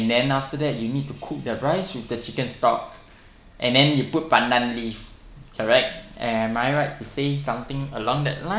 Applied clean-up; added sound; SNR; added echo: none; none; none; none.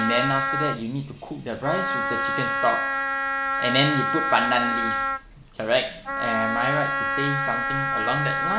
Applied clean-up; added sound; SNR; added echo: none; Wind instrument, woodwind instrument; -1 dB; none.